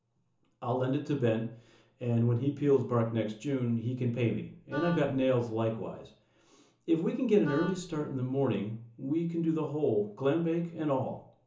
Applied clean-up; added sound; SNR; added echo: none; Wind instrument, woodwind instrument; 13 dB; reverberation time 0.8 s.